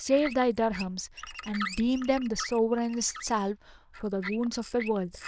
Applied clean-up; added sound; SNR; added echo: neural diffusion model UNIVERSE++.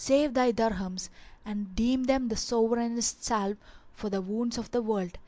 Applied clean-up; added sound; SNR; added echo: none; none; none; none.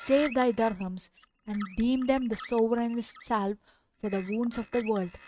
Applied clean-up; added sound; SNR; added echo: neural mask model RNNoise.